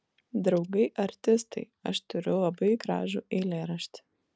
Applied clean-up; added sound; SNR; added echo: none; none; none; none.